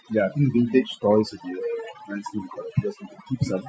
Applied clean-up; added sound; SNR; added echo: classical method Wiener filter.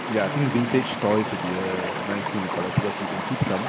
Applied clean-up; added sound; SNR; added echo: none; Stream; 3 dB; none.